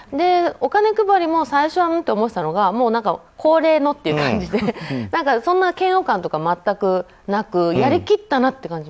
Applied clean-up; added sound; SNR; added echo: none; none; none; none.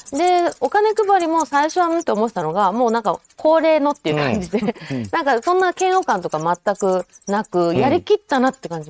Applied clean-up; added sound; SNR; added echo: neural mask model RNNoise.